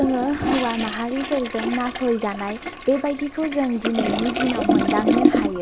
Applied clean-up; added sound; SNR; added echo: none; Toilet flush; 0 dB; none.